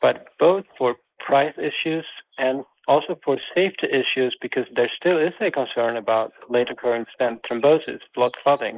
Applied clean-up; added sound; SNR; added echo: neural mask model Resemble Enhance denoiser.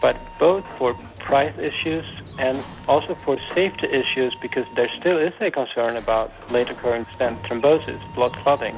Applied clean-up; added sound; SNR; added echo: none; Mechanisms + Sliding door; 16 dB; none.